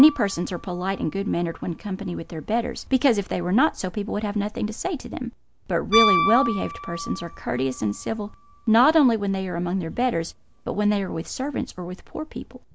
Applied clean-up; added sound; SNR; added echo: none; Piano; 9 dB; none.